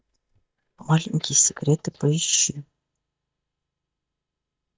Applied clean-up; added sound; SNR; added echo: neural mask model DeepFilterNet 3.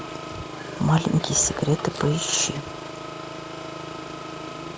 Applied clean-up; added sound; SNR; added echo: none; Engine; 9 dB; none.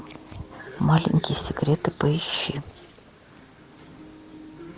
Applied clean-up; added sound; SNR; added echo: none; none; none; none.